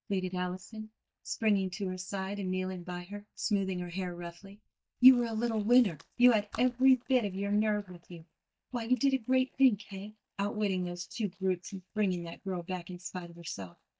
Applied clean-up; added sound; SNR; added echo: neural mask model DeepFilterNet 3.